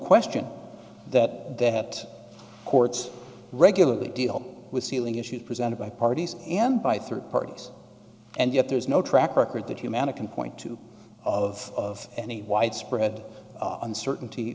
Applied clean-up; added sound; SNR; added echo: none; none; none; none.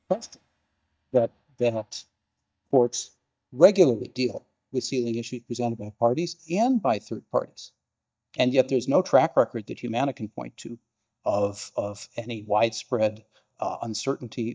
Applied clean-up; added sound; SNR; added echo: neural mask model DeepFilterNet 3.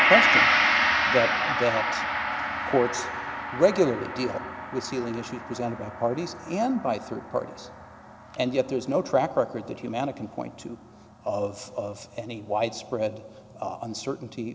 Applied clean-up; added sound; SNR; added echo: none; Gong; 1 dB; none.